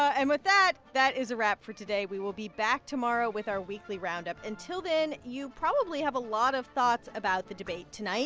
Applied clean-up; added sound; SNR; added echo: none; none; none; none.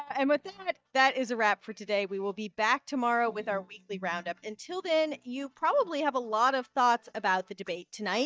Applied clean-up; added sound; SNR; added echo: neural mask model DeepFilterNet 3.